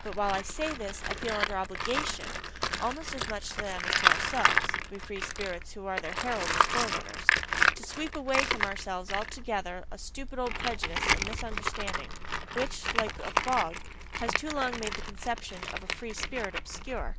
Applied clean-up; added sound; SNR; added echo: none; Tools; -3 dB; none.